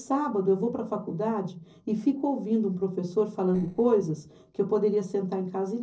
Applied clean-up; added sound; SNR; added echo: neural separator model SepFormer DNS4.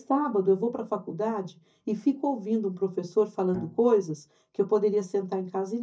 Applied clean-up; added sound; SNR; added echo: neural mask model DeepFilterNet 3.